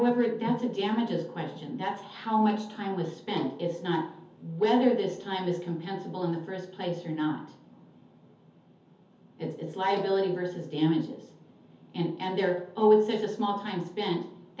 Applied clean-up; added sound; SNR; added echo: none; Bowed string instrument; 17 dB; reverberation time 0.5 s.